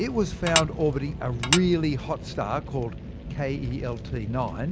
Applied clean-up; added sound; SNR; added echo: none; Tap / Dishes, pots, and pans; -1 dB; none.